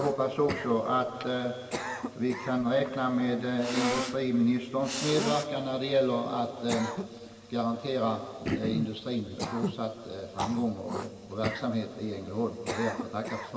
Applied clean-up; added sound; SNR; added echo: none; Cough; 8 dB; reverberation time 2.6 s.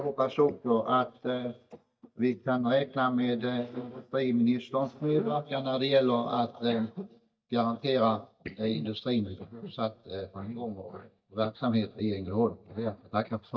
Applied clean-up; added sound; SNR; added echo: neural mask model DeepFilterNet 3.